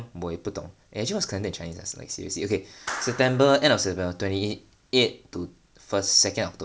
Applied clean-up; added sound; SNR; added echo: none; Clapping; 16 dB; none.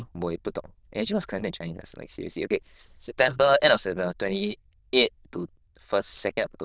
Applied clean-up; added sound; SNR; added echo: neural diffusion model UNIVERSE++.